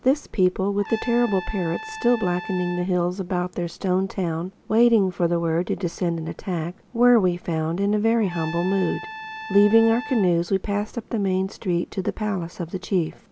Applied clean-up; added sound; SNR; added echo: none; Trumpet; 13 dB; none.